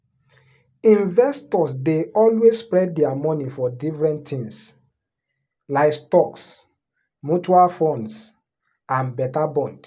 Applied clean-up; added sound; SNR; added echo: none; none; none; none.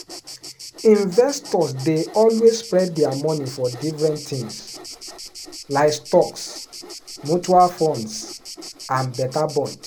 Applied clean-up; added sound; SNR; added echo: none; Sawing + Insect; 16 dB; none.